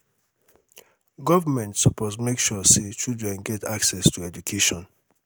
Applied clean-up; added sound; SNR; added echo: none; none; none; none.